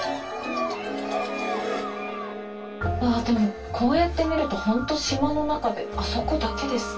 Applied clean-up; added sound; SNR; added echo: none; Wind instrument, woodwind instrument; 13 dB; reverberation time 0.2 s.